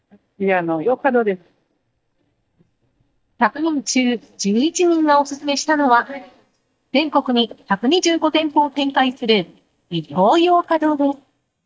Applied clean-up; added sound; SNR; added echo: neural mask model DeepFilterNet 3.